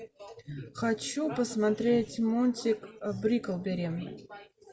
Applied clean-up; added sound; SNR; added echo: none; none; none; none.